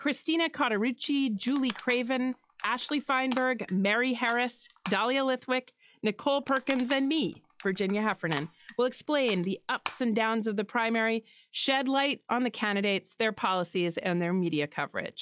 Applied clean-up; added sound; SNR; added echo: classical method log-MMSE.